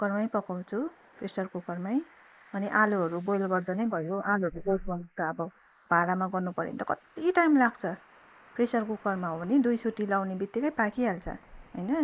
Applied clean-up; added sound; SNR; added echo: neural mask model Resemble Enhance denoiser.